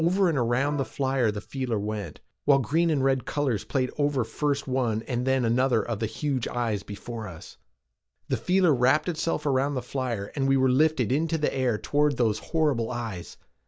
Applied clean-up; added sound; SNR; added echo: neural mask model DeepFilterNet 3.